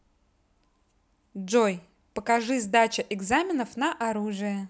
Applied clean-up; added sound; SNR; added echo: none; none; none; none.